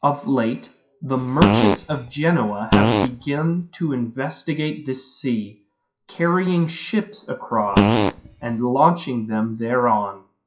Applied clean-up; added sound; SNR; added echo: classical method WPE with log-MMSE.